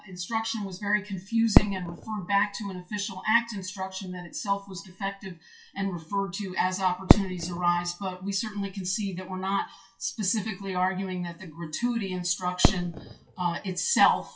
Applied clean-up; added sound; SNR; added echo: classical method WPE with log-MMSE.